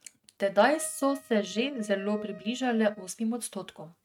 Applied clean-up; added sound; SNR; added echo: neural mask model RNNoise.